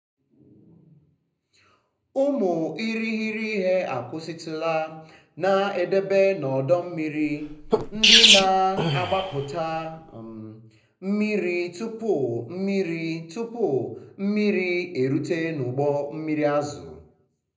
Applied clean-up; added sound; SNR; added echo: none; Sneeze; -3 dB; reverberation time 0.5 s.